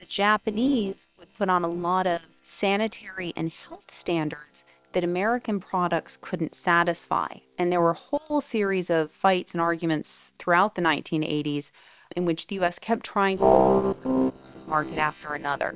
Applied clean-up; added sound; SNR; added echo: neural separator model SepFormer WHAM!.